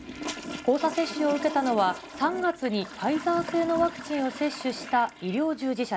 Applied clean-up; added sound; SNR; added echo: none; Toilet flush; 11 dB; none.